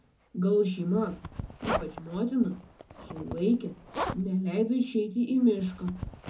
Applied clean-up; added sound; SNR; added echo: none; Zipper (clothing); 11 dB; reverberation time 0.3 s.